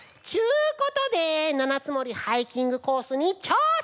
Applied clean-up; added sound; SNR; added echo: none; none; none; none.